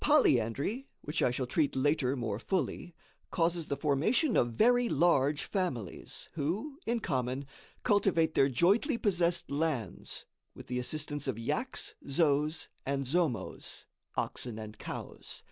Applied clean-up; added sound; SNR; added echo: none; none; none; none.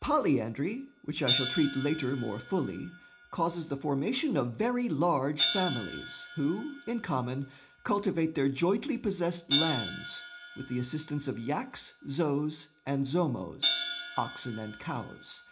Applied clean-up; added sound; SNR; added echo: none; Hi-hat; 7 dB; reverberation time 0.4 s.